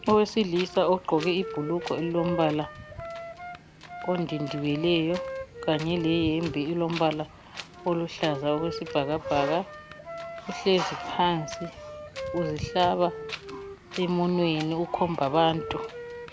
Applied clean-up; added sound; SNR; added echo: none; Wind + Wind instrument, woodwind instrument; 11 dB; none.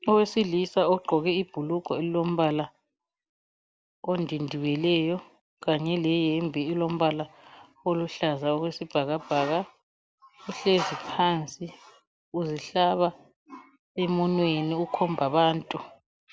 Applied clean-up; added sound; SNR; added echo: none; none; none; none.